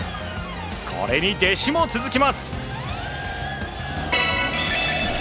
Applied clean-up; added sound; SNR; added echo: none; Guitar + Squeak; 13 dB; none.